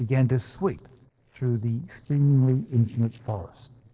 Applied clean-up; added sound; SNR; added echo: neural separator model SepFormer DNS4.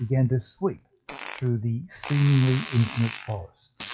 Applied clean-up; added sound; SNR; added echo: classical method WPE with log-MMSE.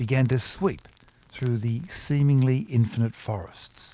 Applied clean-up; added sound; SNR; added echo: none; none; none; none.